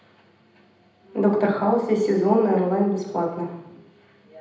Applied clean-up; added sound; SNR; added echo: none; none; none; reverberation time 0.8 s.